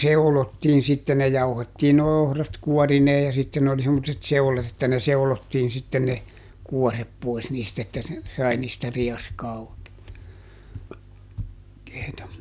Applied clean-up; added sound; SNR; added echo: none; none; none; none.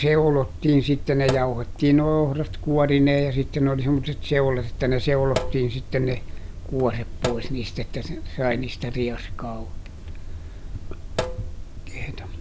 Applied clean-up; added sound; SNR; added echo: none; Sink (filling or washing); 7 dB; none.